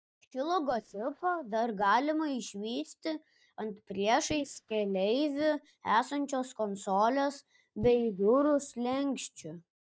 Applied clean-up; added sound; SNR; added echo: neural mask model DeepFilterNet 3.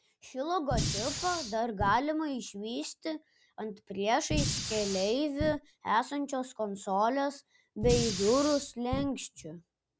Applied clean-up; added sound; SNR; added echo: none; Fire; 4 dB; none.